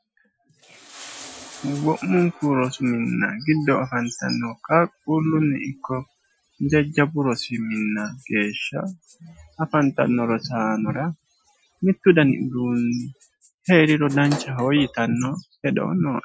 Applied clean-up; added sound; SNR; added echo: classical method Wiener filter.